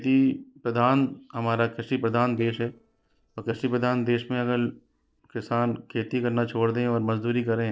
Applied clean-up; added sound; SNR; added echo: neural separator model SepFormer DNS4.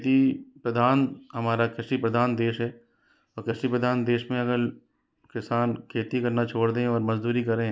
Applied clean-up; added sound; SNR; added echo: none; none; none; none.